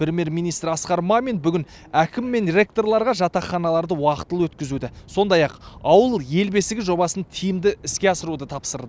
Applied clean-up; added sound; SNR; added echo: none; none; none; none.